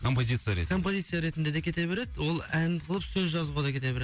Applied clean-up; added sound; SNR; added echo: none; none; none; none.